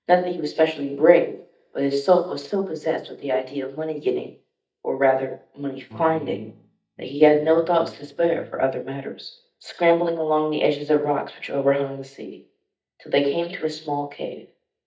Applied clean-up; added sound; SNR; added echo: neural mask model DeepFilterNet 3.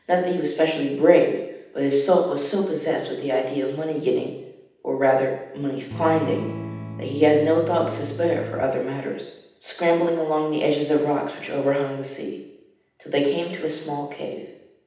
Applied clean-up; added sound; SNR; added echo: none; Electric guitar / Strum; 11 dB; reverberation time 0.9 s.